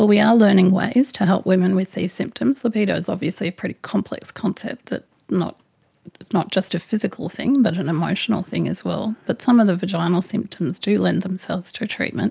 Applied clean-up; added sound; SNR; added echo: none; none; none; none.